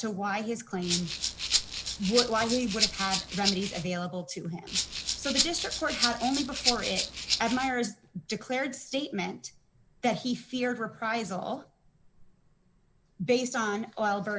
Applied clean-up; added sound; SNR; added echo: none; Rattle (instrument); 0 dB; none.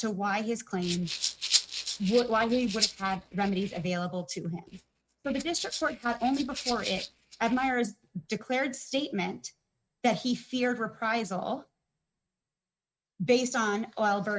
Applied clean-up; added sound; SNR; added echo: neural mask model RNNoise.